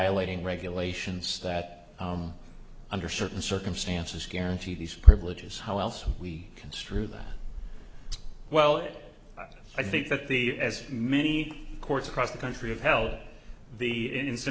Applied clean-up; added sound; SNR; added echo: none; none; none; none.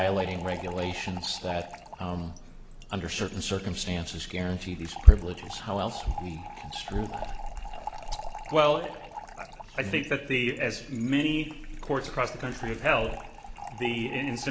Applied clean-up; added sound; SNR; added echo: none; Fill (with liquid) / Trickle, dribble; 15 dB; none.